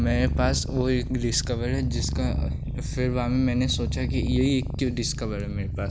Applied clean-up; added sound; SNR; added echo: none; Purr; 2 dB; none.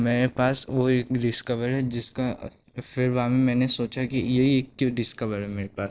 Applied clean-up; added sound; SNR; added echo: neural separator model SepFormer DNS4.